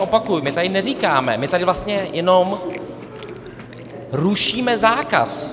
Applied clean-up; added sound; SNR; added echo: none; Chewing, mastication; 12 dB; none.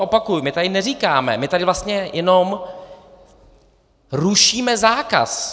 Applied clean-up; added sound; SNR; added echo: none; none; none; none.